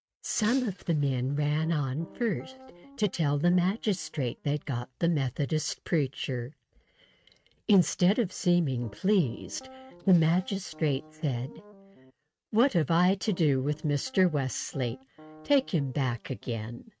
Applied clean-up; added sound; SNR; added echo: neural mask model RNNoise.